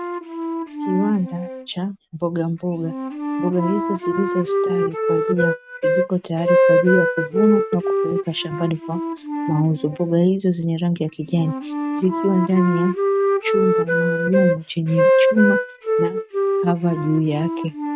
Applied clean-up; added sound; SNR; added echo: neural mask model RNNoise.